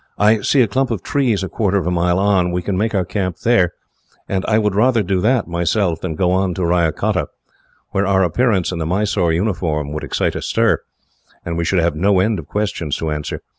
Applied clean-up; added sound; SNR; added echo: none; none; none; none.